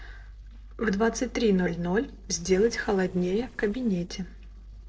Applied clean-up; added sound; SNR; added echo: neural separator model SepFormer DNS4.